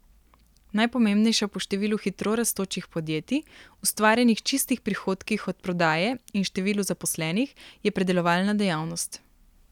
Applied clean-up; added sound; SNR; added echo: none; none; none; none.